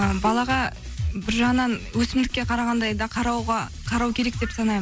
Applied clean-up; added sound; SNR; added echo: none; Bowed string instrument; 20 dB; none.